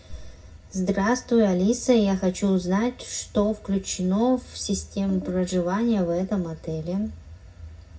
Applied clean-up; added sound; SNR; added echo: none; none; none; reverberation time 0.4 s.